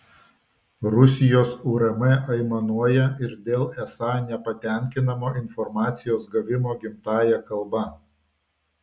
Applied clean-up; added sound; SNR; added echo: none; none; none; none.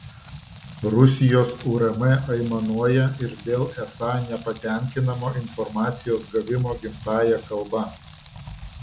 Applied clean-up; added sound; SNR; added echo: none; Rain; 18 dB; none.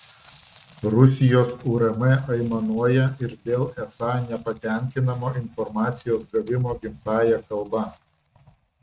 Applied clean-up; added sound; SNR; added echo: neural mask model RNNoise.